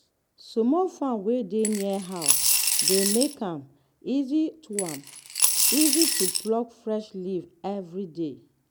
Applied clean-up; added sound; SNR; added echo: none; Coin (dropping) / Glass; -3 dB; none.